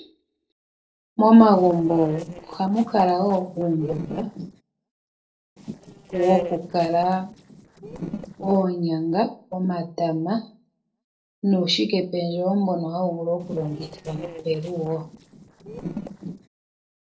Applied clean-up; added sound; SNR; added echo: neural separator model SepFormer DNS4.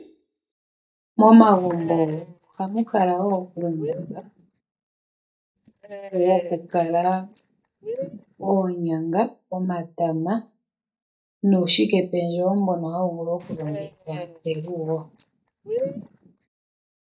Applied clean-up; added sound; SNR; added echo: neural mask model DeepFilterNet 3.